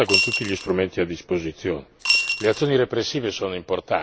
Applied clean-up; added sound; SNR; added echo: none; Coin (dropping) / Glass; 0 dB; none.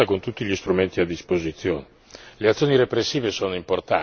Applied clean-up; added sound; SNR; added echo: none; none; none; none.